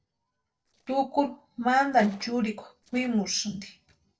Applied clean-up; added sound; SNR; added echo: neural separator model SepFormer DNS4.